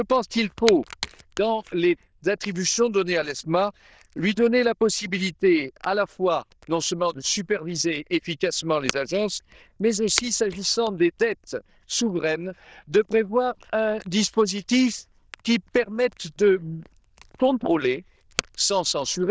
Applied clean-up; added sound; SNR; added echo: neural diffusion model UNIVERSE++.